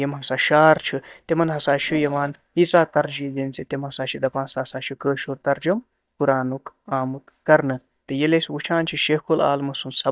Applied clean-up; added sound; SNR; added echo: neural mask model DeepFilterNet 3.